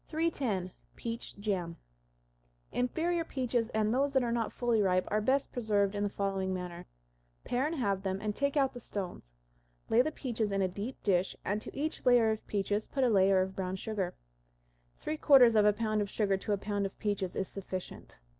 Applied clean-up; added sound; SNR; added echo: none; none; none; none.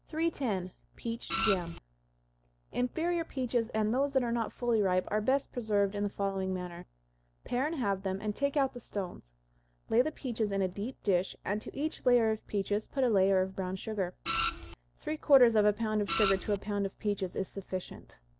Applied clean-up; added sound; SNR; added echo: none; Printer; 3 dB; none.